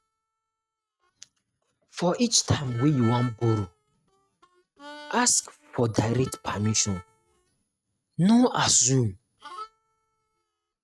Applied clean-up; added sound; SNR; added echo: neural mask model RNNoise.